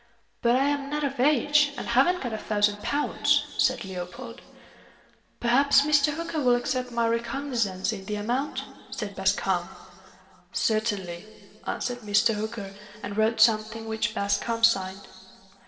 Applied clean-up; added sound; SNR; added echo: none; none; none; reverberation time 2.3 s.